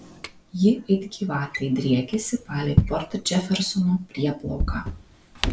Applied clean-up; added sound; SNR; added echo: none; Drawer open or close; 5 dB; none.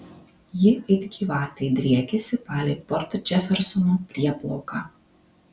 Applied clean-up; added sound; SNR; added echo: none; none; none; none.